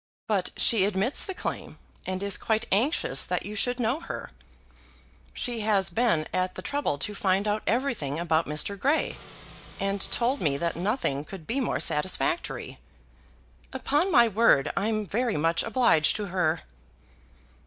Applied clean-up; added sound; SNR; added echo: neural mask model DeepFilterNet 3.